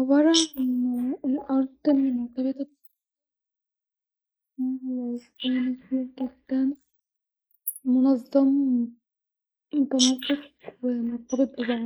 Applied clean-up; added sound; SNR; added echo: neural mask model Resemble Enhance denoiser.